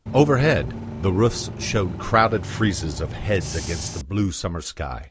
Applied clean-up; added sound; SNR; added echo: none; Bus / Engine; 9 dB; none.